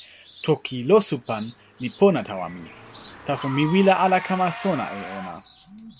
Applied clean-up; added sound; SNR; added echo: none; Engine / Car; 16 dB; none.